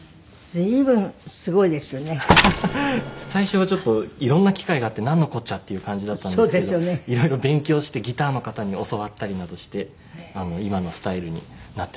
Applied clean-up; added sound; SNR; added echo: none; Mechanisms; 0 dB; none.